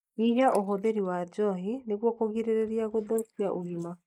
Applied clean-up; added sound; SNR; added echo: neural mask model Resemble Enhance denoiser.